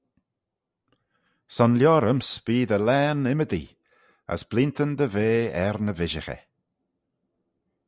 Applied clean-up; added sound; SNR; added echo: none; none; none; none.